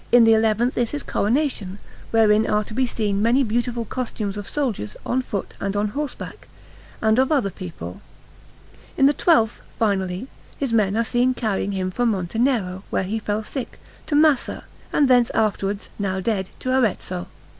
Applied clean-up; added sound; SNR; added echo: none; none; none; none.